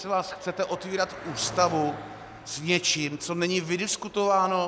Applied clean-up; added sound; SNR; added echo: none; Car passing by; 17 dB; none.